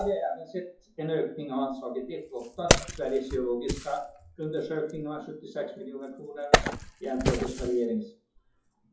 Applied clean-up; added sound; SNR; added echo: classical method WPE with log-MMSE.